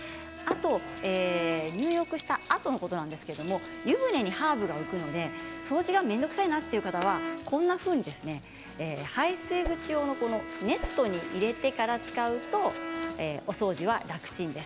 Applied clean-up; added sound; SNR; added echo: none; Whoosh, swoosh, swish + Bowed string instrument; 11 dB; none.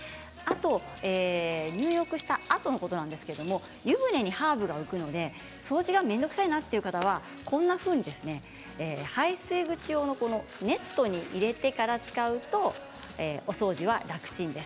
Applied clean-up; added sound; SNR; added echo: none; none; none; none.